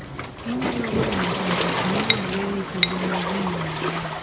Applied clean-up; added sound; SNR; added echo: none; Waves, surf + Cutlery, silverware / Dishes, pots, and pans; -3 dB; none.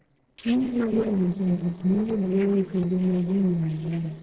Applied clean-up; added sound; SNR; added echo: neural separator model SepFormer DNS4.